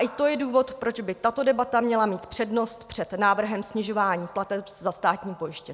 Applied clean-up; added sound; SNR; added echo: none; none; none; none.